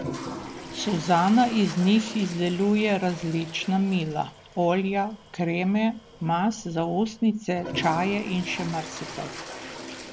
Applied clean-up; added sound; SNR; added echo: none; Toilet flush; 13 dB; none.